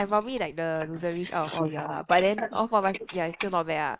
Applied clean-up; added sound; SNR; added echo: neural mask model Resemble Enhance denoiser.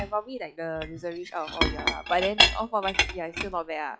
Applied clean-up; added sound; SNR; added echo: classical method log-MMSE.